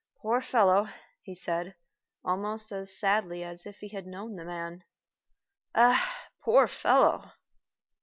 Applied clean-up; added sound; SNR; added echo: none; none; none; none.